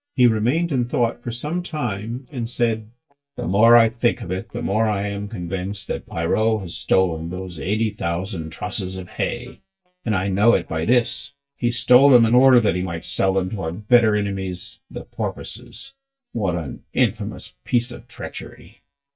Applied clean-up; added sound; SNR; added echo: neural mask model DeepFilterNet 3.